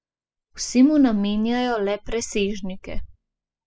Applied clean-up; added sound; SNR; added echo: classical method spectral subtraction.